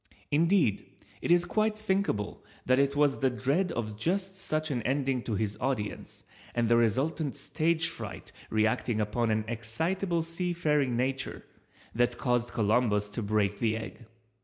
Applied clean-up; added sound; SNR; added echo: none; none; none; none.